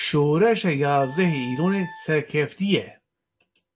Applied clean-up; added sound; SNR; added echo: none; Wind instrument, woodwind instrument; 19 dB; none.